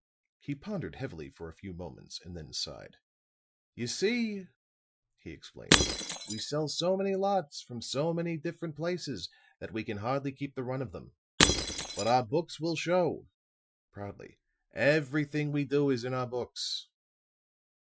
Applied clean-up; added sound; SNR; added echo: classical method Wiener filter.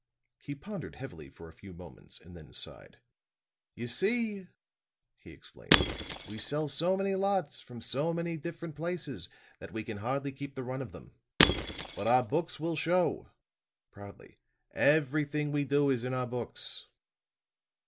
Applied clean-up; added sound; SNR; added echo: none; Shatter / Crushing; -3 dB; none.